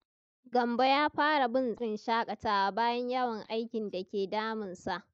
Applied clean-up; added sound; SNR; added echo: neural mask model DeepFilterNet 3.